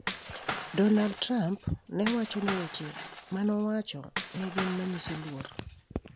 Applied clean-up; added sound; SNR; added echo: none; Shatter / Crushing; 8 dB; none.